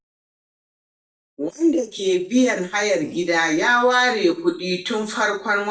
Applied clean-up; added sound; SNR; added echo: neural mask model DeepFilterNet 3.